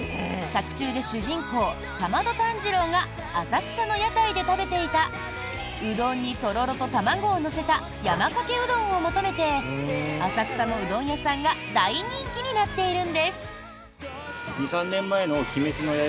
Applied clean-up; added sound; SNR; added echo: none; Wind instrument, woodwind instrument + Breathing; 14 dB; none.